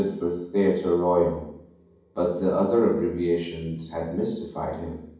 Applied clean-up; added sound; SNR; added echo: none; none; none; reverberation time 1.2 s.